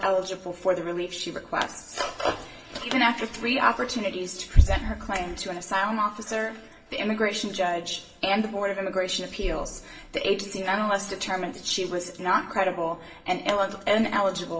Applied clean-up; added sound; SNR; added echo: none; Explosion; 15 dB; reverberation time 0.7 s.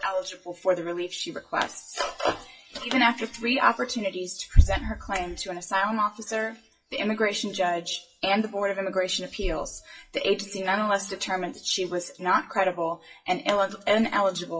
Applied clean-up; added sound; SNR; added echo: classical method WPE with log-MMSE.